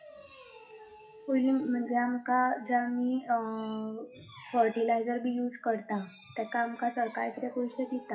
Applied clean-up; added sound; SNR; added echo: classical method WPE with log-MMSE.